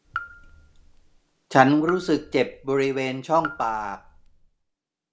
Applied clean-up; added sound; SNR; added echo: none; Raindrop / Drip; 15 dB; none.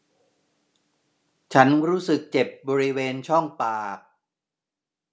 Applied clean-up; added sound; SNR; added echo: none; none; none; none.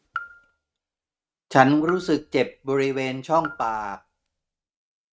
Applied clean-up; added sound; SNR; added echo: neural mask model RNNoise.